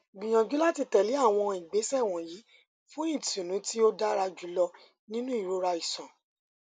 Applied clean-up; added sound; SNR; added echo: none; none; none; none.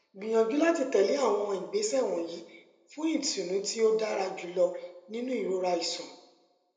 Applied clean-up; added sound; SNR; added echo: none; none; none; reverberation time 0.6 s.